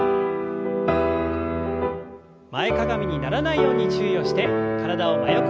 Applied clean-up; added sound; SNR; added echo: none; none; none; none.